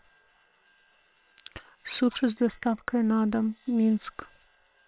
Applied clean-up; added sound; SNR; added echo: neural separator model SepFormer WHAM!.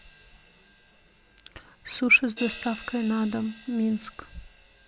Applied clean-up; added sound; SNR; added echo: none; Crash cymbal; 17 dB; none.